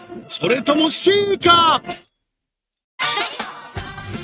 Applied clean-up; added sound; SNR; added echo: neural mask model RNNoise.